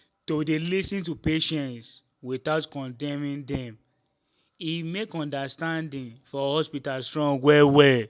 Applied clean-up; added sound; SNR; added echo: none; none; none; none.